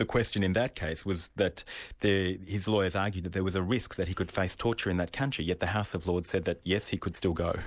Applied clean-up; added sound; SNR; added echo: none; none; none; none.